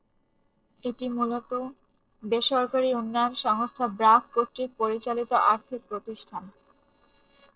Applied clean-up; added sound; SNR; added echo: neural separator model SepFormer DNS4.